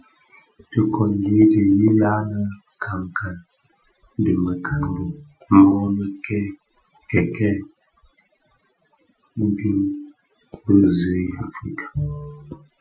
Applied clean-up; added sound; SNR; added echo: classical method Wiener filter.